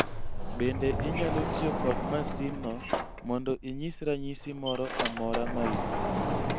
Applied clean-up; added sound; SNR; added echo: none; Sliding door; -2 dB; none.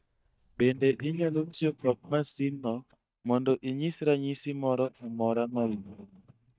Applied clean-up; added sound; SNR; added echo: neural mask model DeepFilterNet 3.